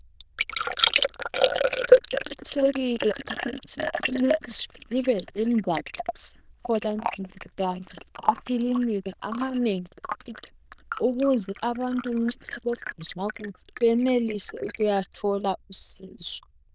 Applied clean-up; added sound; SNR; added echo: neural diffusion model UNIVERSE++.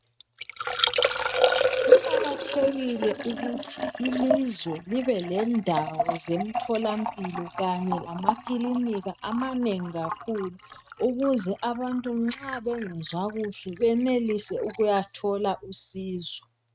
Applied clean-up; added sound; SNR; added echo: neural mask model RNNoise.